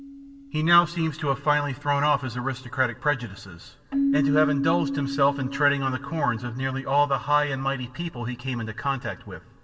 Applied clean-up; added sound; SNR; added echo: none; Keyboard (musical); 7 dB; reverberation time 1.6 s.